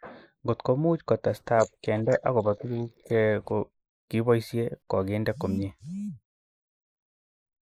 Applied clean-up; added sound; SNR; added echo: neural mask model Resemble Enhance denoiser.